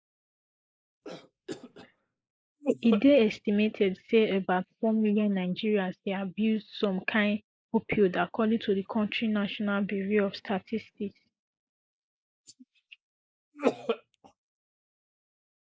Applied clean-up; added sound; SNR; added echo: neural mask model Resemble Enhance denoiser.